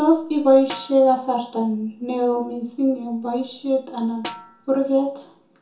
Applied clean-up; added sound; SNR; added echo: none; Snare drum; 17 dB; reverberation time 0.6 s.